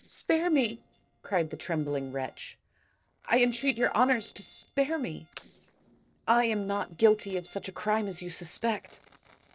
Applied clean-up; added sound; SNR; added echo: neural separator model SepFormer DNS4.